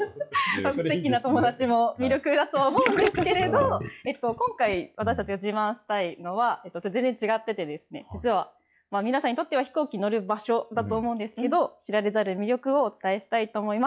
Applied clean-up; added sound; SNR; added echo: classical method log-MMSE.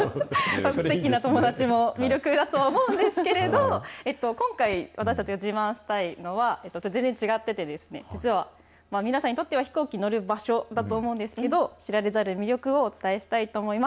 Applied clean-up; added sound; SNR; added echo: none; none; none; none.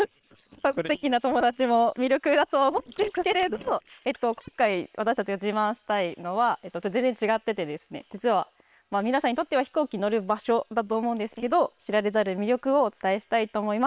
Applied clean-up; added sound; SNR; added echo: neural separator model SepFormer WHAM!.